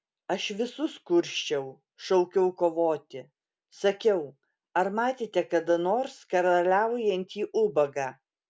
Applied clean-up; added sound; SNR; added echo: none; none; none; none.